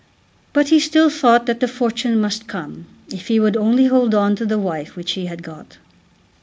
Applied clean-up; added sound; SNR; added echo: none; none; none; none.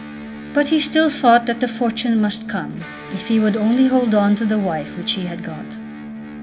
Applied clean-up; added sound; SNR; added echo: none; Electric guitar; 13 dB; reverberation time 0.4 s.